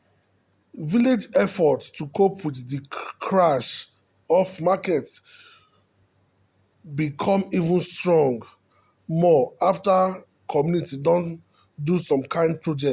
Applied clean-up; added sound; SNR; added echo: none; none; none; none.